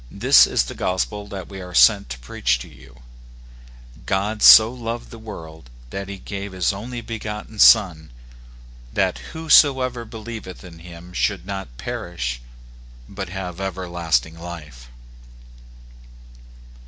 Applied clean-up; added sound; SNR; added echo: none; none; none; none.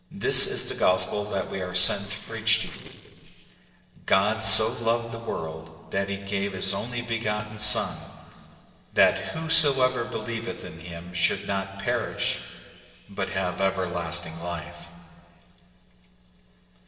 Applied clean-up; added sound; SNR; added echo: neural separator model SepFormer DNS4.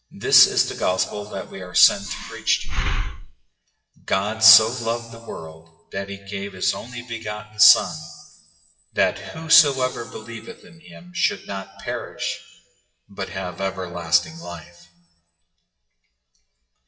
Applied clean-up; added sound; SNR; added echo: classical method WPE with log-MMSE.